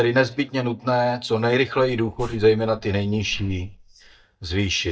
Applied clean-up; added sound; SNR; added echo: neural mask model DeepFilterNet 3.